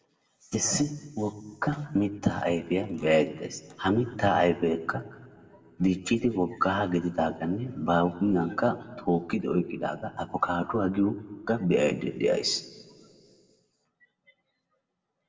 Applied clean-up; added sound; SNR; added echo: none; none; none; reverberation time 1.6 s.